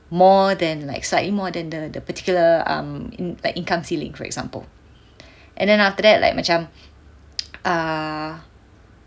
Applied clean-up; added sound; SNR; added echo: none; none; none; none.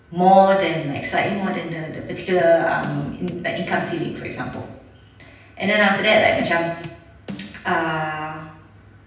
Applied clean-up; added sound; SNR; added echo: none; Bass drum / Snare drum; 16 dB; reverberation time 0.9 s.